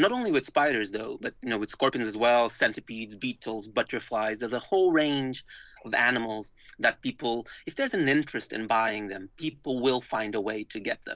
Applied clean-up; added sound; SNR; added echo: none; none; none; none.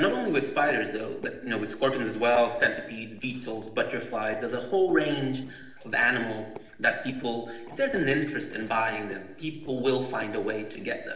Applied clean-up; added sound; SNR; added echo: neural separator model SepFormer DNS4.